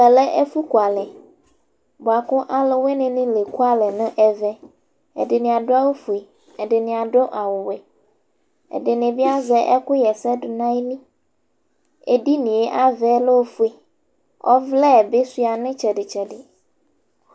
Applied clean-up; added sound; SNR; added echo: none; none; none; none.